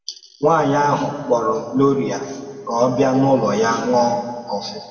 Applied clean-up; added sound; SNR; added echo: none; none; none; reverberation time 1.8 s.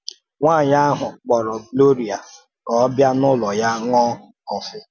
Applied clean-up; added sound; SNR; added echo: none; none; none; none.